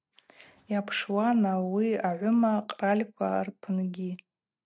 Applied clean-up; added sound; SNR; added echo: none; none; none; none.